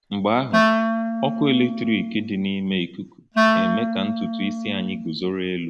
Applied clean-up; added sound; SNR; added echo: none; Wind instrument, woodwind instrument; -1 dB; none.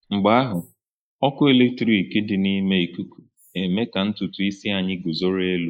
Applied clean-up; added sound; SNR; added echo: neural mask model Resemble Enhance denoiser.